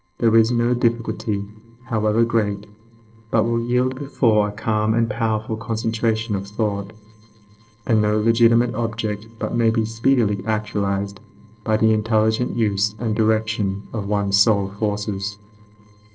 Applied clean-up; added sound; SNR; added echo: neural separator model SepFormer DNS4.